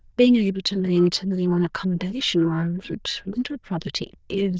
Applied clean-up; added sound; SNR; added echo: neural diffusion model UNIVERSE++.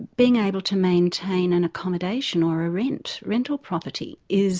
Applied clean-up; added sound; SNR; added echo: none; none; none; none.